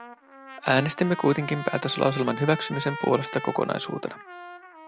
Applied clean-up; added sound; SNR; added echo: none; Trumpet; 12 dB; none.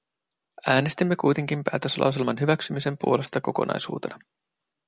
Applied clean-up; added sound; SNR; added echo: none; none; none; none.